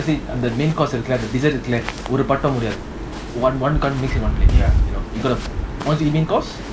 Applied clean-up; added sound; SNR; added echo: none; Walk, footsteps; 18 dB; none.